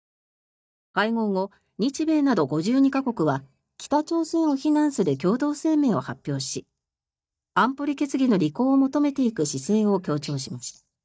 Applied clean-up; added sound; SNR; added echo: neural mask model DeepFilterNet 3.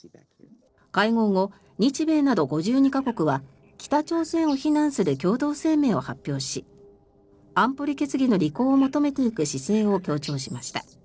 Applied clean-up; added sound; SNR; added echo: neural separator model SepFormer DNS4.